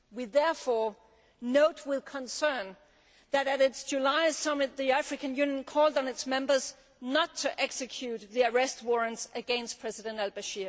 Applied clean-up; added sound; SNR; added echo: none; none; none; none.